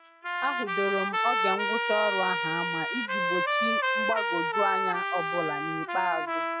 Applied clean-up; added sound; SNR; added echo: classical method log-MMSE.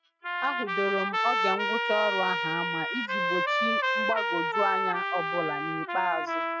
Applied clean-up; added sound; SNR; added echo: classical method Wiener filter.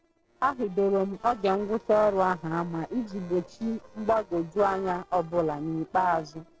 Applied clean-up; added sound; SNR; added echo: neural separator model SepFormer DNS4.